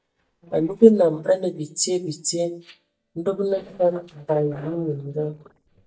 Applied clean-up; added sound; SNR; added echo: neural mask model DeepFilterNet 3.